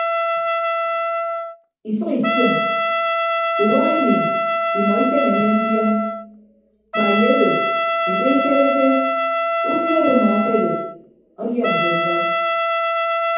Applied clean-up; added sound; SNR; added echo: none; Trumpet; -1 dB; reverberation time 0.9 s.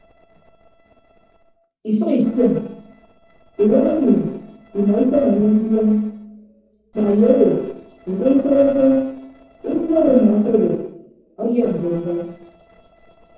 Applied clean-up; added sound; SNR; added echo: neural separator model SepFormer DNS4.